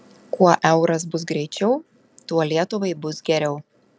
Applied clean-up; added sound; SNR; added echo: none; none; none; none.